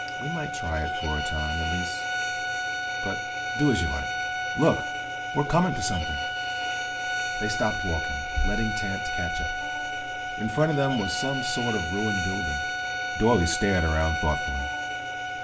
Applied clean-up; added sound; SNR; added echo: none; Bowed string instrument; 1 dB; reverberation time 0.4 s.